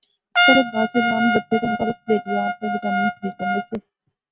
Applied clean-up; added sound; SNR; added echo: neural mask model RNNoise.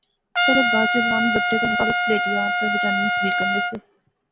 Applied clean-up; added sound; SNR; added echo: none; Trumpet; -4 dB; none.